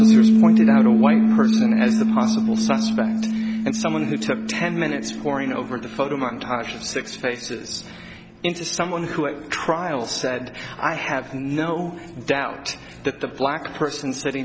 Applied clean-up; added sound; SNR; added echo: none; Piano; -4 dB; none.